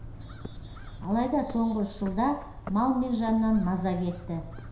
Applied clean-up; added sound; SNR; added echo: none; Bird; 12 dB; reverberation time 0.7 s.